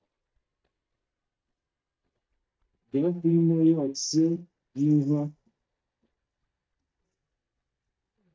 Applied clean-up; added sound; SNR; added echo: neural mask model DeepFilterNet 3.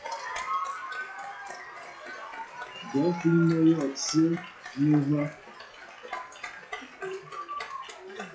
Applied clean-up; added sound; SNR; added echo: classical method WPE with log-MMSE.